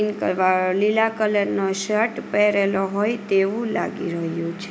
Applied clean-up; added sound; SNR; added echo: none; none; none; none.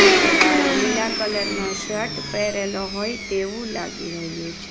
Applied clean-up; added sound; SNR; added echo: none; Domestic sounds, home sounds; -4 dB; none.